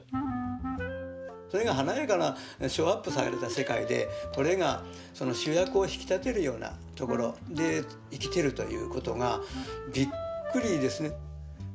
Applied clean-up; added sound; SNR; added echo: none; none; none; none.